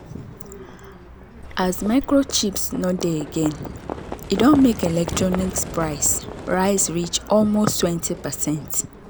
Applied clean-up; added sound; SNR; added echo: none; Livestock, farm animals, working animals; 12 dB; none.